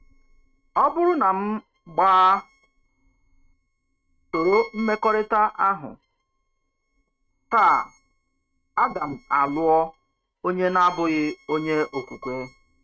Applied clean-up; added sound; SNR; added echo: neural mask model RNNoise.